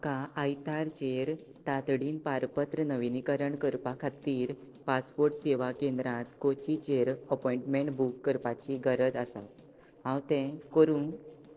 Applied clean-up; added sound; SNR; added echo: neural separator model SepFormer DNS4.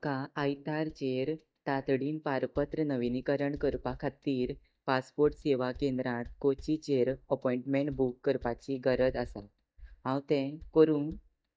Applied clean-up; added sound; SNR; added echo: neural mask model DeepFilterNet 3.